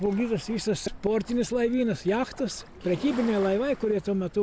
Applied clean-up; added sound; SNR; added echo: none; none; none; none.